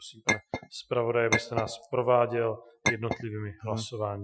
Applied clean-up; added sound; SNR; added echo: classical method Wiener filter.